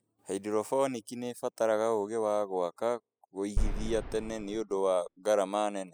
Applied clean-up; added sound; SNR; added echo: classical method spectral subtraction.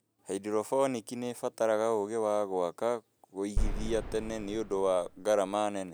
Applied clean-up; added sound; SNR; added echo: none; Boom; 3 dB; none.